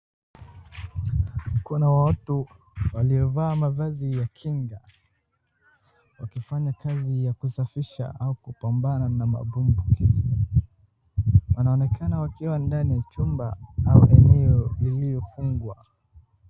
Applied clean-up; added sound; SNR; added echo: none; none; none; none.